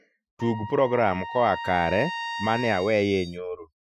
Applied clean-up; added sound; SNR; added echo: classical method Wiener filter.